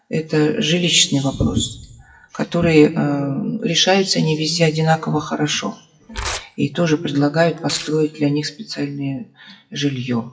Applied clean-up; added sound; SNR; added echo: classical method WPE with log-MMSE.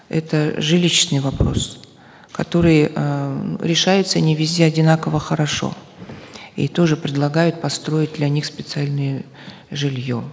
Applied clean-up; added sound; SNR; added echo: none; none; none; none.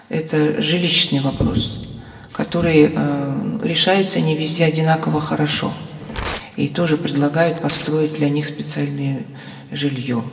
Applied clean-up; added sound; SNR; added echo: none; Tearing; 15 dB; reverberation time 1.8 s.